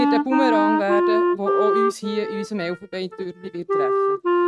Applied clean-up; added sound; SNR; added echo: neural mask model RNNoise.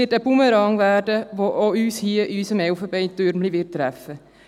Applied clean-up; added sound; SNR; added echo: none; none; none; none.